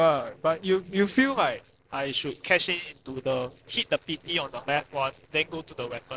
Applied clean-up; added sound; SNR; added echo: neural separator model SepFormer DNS4.